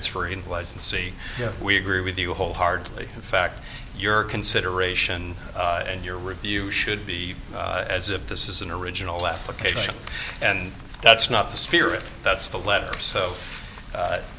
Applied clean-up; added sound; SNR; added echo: none; none; none; none.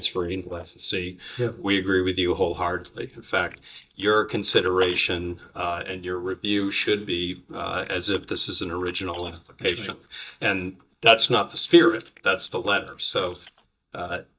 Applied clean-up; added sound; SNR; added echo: neural mask model DeepFilterNet 3.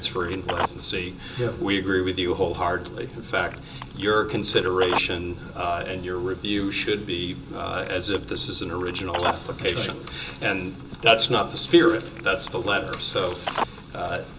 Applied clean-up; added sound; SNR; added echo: none; Telephone; 12 dB; reverberation time 0.2 s.